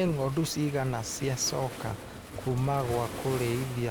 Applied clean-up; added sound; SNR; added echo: none; Waves, surf; 11 dB; none.